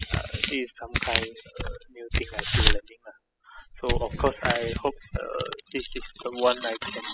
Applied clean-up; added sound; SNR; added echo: classical method spectral subtraction.